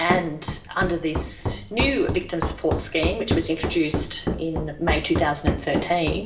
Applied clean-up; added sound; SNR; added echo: none; Run; 3 dB; reverberation time 0.6 s.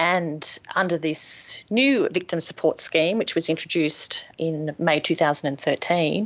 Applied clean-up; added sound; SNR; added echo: none; none; none; none.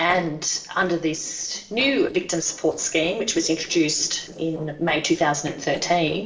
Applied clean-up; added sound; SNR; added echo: neural separator model SepFormer DNS4.